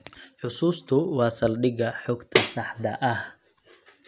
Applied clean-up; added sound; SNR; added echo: none; Tambourine; -5 dB; none.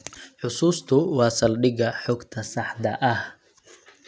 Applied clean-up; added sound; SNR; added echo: none; none; none; none.